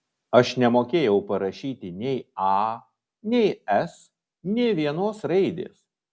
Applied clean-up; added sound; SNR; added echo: none; none; none; none.